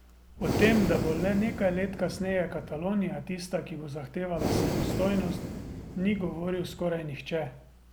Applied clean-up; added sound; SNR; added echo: none; Breathing; 4 dB; none.